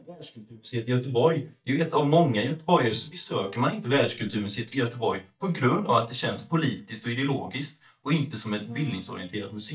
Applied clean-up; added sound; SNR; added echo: neural mask model DeepFilterNet 3.